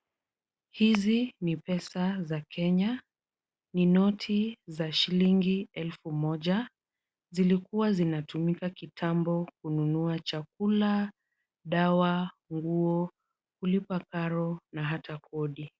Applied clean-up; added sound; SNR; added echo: none; none; none; none.